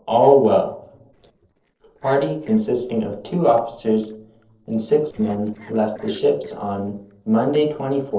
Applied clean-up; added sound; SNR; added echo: neural separator model SepFormer DNS4.